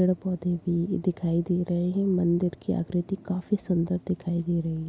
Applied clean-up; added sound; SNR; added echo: none; none; none; none.